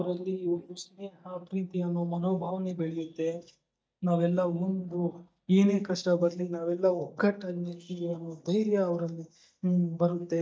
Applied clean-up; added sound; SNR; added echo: neural mask model DeepFilterNet 3.